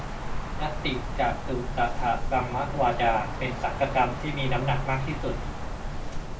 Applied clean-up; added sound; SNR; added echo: none; Wind; 2 dB; reverberation time 0.2 s.